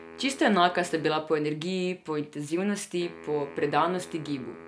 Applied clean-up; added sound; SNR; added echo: none; Wind instrument, woodwind instrument; 19 dB; none.